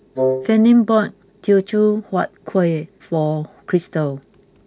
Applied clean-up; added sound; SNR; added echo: none; Wind instrument, woodwind instrument; 3 dB; none.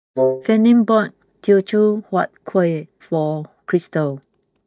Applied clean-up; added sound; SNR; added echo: neural mask model DeepFilterNet 3.